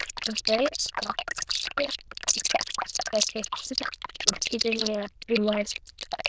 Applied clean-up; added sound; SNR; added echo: neural diffusion model UNIVERSE++.